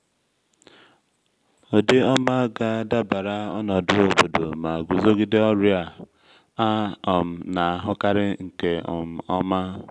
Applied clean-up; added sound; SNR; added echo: none; none; none; none.